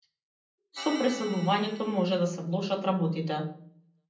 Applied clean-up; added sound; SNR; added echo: none; Organ; 15 dB; reverberation time 0.6 s.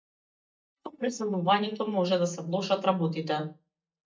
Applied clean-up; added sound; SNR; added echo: neural mask model DeepFilterNet 3.